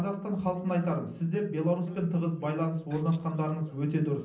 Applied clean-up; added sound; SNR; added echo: neural separator model SepFormer DNS4.